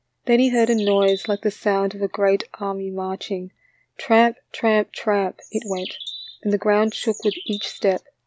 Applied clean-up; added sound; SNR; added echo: none; Bird; 15 dB; none.